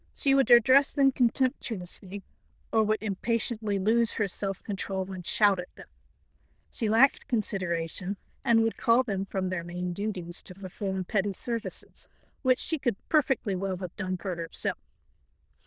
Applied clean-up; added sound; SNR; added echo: neural diffusion model UNIVERSE++.